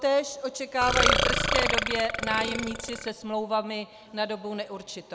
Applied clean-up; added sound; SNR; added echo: none; Burping, eructation; -2 dB; none.